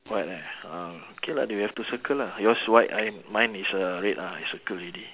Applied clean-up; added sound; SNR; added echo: none; none; none; none.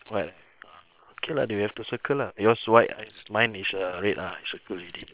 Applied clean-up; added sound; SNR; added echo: neural separator model SepFormer WHAM!.